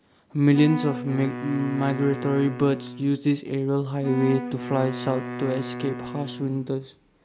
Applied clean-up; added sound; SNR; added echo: none; Wind instrument, woodwind instrument; 9 dB; none.